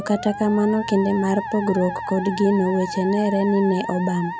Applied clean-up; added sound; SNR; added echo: none; Musical instrument; 10 dB; none.